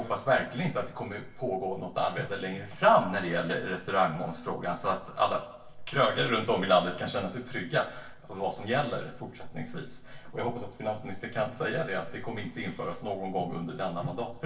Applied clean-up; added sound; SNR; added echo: neural separator model SepFormer DNS4.